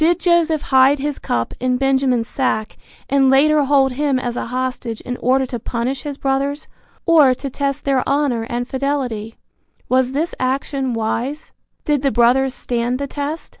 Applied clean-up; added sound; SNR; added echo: none; none; none; none.